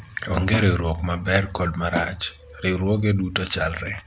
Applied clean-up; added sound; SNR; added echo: none; Snare drum; 14 dB; none.